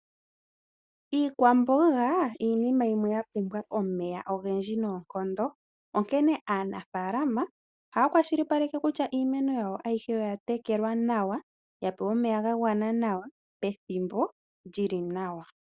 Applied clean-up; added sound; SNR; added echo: neural mask model DeepFilterNet 3.